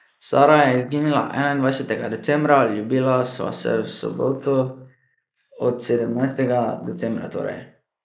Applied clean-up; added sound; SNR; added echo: neural mask model Resemble Enhance denoiser.